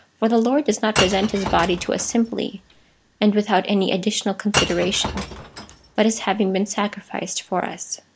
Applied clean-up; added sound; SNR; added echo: none; Shatter / Crushing; 8 dB; none.